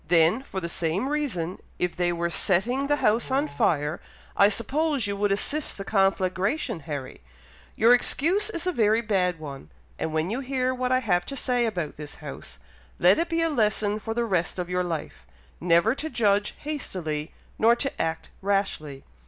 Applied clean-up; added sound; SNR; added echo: none; Musical instrument; 19 dB; none.